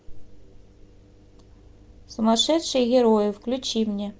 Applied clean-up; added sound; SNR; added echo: none; none; none; none.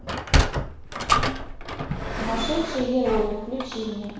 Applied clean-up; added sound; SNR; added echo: none; Sliding door; -2 dB; reverberation time 1.1 s.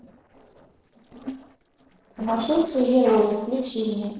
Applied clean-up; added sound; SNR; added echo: neural separator model SepFormer DNS4.